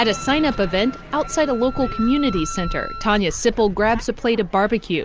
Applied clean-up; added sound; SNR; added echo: none; Wind instrument, woodwind instrument; 16 dB; none.